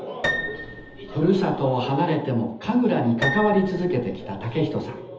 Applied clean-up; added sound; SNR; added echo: none; Piano; 9 dB; reverberation time 0.7 s.